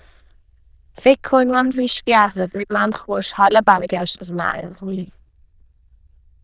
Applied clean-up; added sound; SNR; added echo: neural diffusion model UNIVERSE++.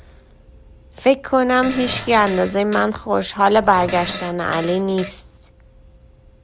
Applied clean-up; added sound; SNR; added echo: none; Growling + Fart; 13 dB; none.